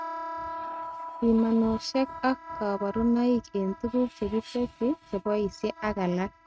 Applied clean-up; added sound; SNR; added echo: neural mask model RNNoise.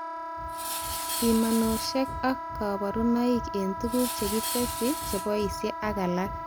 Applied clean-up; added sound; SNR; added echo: none; Tools + Wind instrument, woodwind instrument; 5 dB; none.